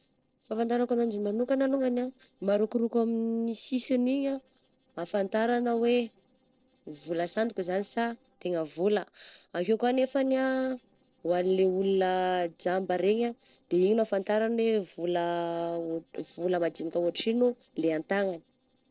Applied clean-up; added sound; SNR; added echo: neural separator model SepFormer DNS4.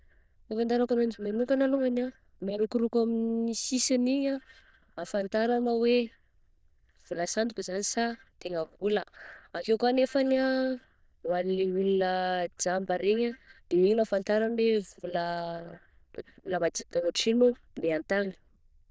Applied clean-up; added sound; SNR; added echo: neural diffusion model UNIVERSE++.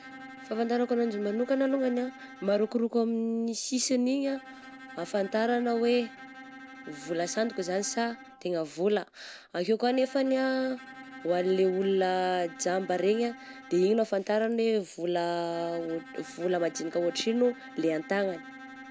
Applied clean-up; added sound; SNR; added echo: none; Bowed string instrument; 18 dB; none.